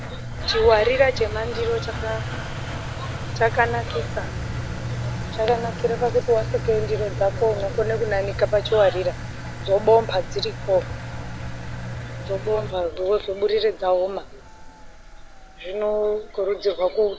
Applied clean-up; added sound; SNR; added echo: none; Engine; 7 dB; none.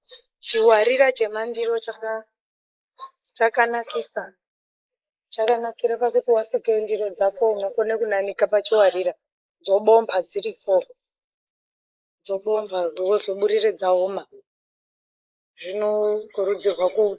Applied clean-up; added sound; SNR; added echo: neural mask model Resemble Enhance denoiser.